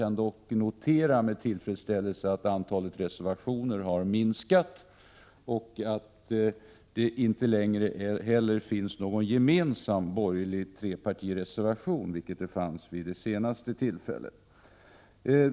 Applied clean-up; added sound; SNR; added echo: none; none; none; none.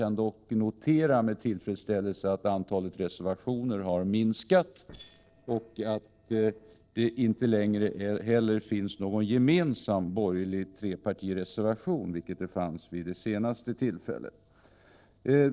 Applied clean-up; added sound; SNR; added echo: neural separator model SepFormer DNS4.